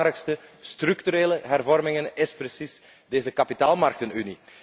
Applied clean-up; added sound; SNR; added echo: none; none; none; none.